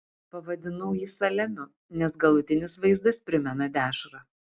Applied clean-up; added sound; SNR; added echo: none; none; none; none.